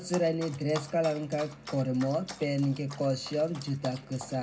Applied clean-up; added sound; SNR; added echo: none; Dog; 16 dB; reverberation time 0.4 s.